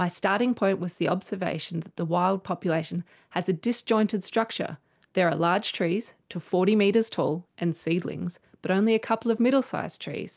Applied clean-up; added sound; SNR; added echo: none; none; none; none.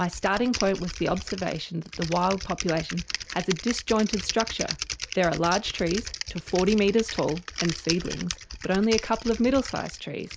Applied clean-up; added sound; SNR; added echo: none; Typing; 9 dB; none.